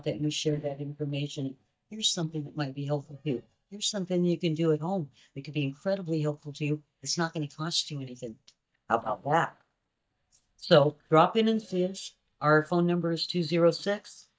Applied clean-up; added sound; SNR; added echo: neural mask model DeepFilterNet 3.